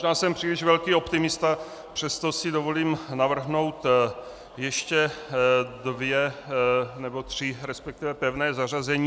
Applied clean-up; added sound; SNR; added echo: none; none; none; none.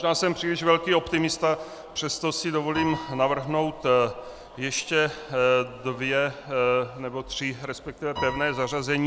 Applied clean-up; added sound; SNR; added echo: none; Piano; 17 dB; none.